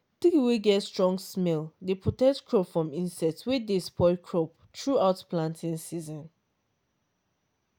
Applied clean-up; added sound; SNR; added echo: none; none; none; none.